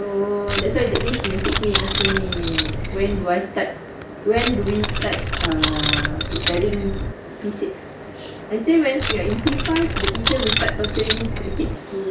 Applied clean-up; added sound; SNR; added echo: none; Keys jangling; 0 dB; none.